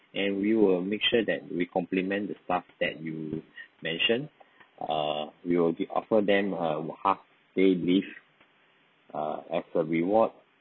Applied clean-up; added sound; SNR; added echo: none; none; none; none.